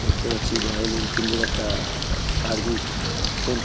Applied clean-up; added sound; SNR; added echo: none; Bird; -5 dB; none.